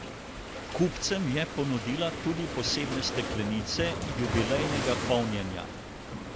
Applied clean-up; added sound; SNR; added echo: none; Waves, surf; 3 dB; none.